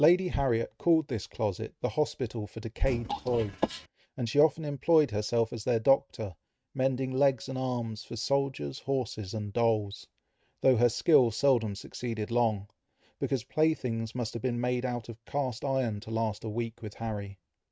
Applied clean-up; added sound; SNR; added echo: neural mask model RNNoise.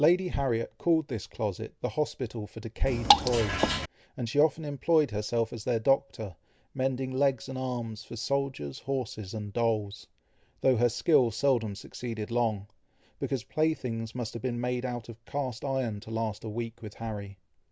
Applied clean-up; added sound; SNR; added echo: none; Drip / Water; -3 dB; none.